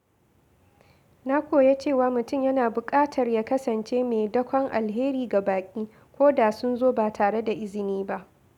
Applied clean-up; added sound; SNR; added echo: none; none; none; none.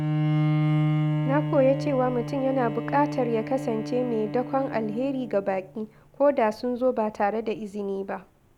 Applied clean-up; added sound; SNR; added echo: none; Bowed string instrument; 3 dB; none.